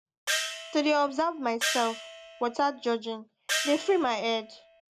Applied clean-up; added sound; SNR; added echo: none; Gong; 6 dB; none.